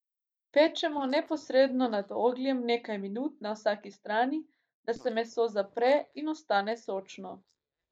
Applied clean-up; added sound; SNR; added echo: neural mask model DeepFilterNet 3.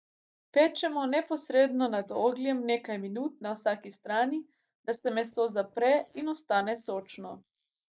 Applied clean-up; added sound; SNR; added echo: neural mask model Resemble Enhance denoiser.